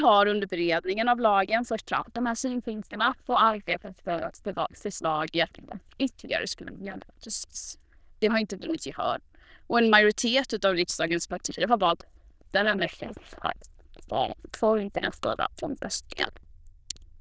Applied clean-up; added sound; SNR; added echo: neural diffusion model UNIVERSE++.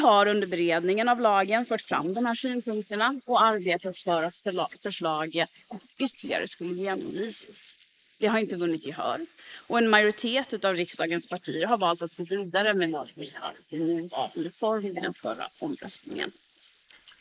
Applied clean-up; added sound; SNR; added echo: neural mask model Resemble Enhance denoiser.